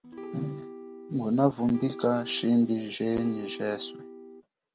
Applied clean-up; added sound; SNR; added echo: none; Acoustic guitar / Strum; 14 dB; none.